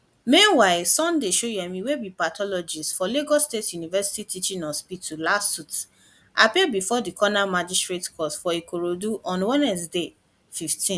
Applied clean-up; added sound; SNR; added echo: none; none; none; none.